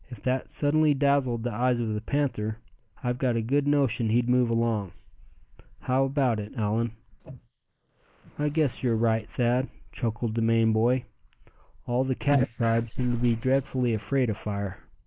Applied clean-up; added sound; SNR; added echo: neural mask model Resemble Enhance denoiser.